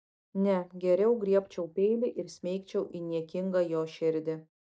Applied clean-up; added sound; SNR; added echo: neural mask model DeepFilterNet 3.